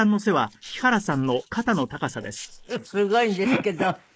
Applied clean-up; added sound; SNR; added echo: neural mask model Resemble Enhance denoiser.